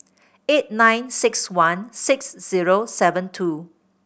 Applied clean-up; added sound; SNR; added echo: none; none; none; none.